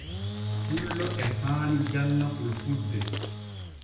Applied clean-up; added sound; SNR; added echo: none; Engine / Drill; 3 dB; reverberation time 0.9 s.